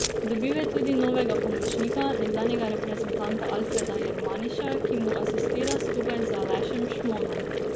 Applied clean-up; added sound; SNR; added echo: none; Boiling + Keys jangling; -3 dB; none.